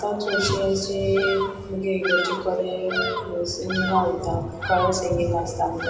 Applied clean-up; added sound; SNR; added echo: none; Bird vocalization, bird call, bird song; 7 dB; reverberation time 2.7 s.